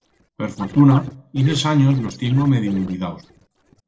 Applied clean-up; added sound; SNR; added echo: neural separator model SepFormer DNS4.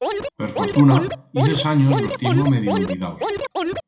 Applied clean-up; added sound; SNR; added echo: none; Scratching (performance technique); 5 dB; reverberation time 0.4 s.